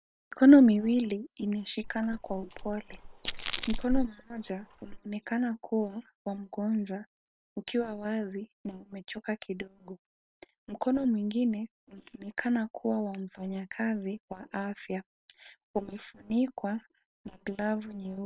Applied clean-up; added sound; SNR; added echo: neural separator model SepFormer WHAM!.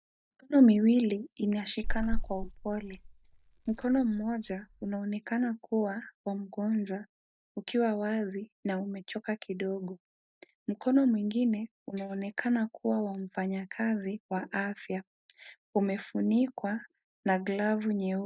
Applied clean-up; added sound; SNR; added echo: neural mask model DeepFilterNet 3.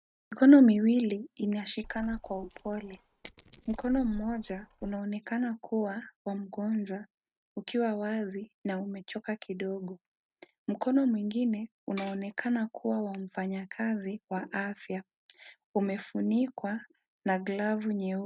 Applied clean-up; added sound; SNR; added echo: neural mask model RNNoise.